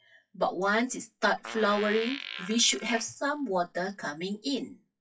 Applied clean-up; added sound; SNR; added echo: classical method WPE with log-MMSE.